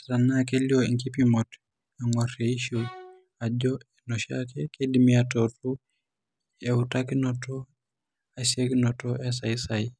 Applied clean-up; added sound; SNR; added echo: none; Bowed string instrument; 19 dB; none.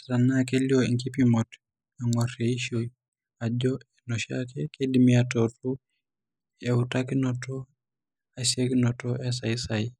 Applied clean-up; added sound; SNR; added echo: neural mask model Resemble Enhance denoiser.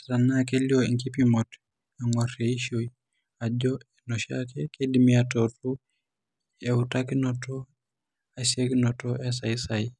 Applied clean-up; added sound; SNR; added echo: none; none; none; none.